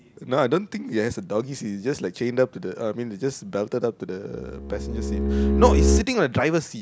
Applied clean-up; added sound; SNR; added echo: none; Bowed string instrument; -4 dB; none.